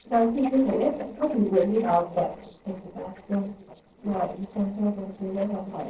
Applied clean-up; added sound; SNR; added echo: neural separator model SepFormer DNS4.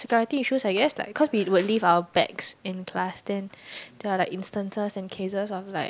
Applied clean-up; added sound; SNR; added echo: none; none; none; none.